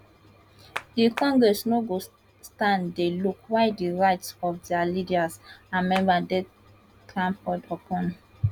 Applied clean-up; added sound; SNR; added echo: none; Clapping; 11 dB; none.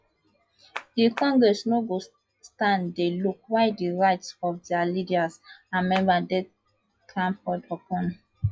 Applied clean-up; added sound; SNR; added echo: classical method log-MMSE.